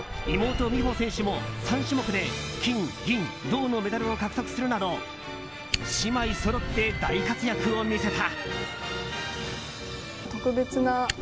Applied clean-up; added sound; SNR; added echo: none; Fire + Piano; 7 dB; none.